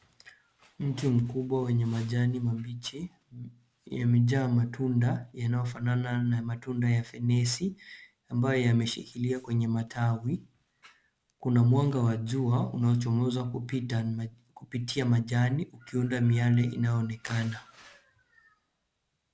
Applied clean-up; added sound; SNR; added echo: none; none; none; none.